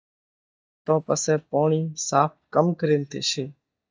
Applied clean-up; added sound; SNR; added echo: neural mask model DeepFilterNet 3.